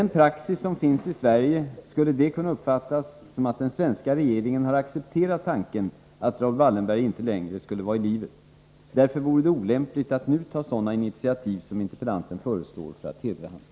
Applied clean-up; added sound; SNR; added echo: none; none; none; none.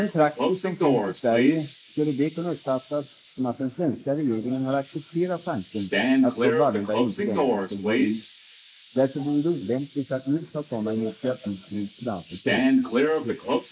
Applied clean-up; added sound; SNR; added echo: neural mask model Resemble Enhance denoiser.